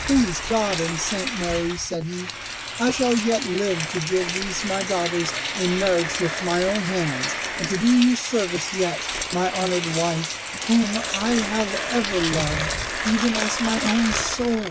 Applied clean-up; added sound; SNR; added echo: none; Rain + Mechanisms; 4 dB; none.